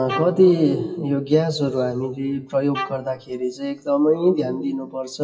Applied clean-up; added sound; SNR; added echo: classical method WPE with log-MMSE.